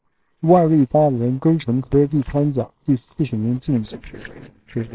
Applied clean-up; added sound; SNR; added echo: neural separator model SepFormer WHAMR!.